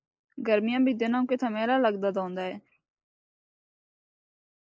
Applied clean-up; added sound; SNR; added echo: neural mask model Resemble Enhance denoiser.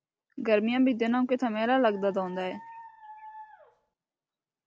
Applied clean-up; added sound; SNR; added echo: none; Dog; 19 dB; none.